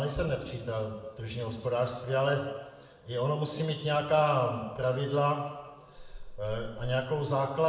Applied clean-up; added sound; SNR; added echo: none; Meow; 11 dB; reverberation time 1.1 s.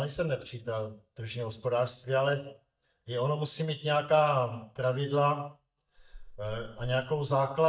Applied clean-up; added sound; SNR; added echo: neural mask model DeepFilterNet 3.